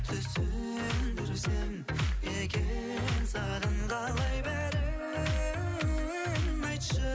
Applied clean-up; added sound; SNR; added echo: none; none; none; none.